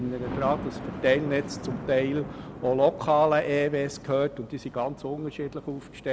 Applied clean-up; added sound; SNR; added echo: none; Thunder; 12 dB; none.